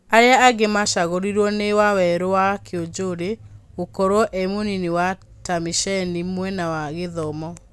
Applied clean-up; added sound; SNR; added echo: none; none; none; none.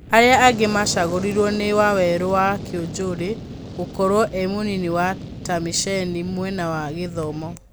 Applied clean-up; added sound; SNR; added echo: none; Fire; 12 dB; none.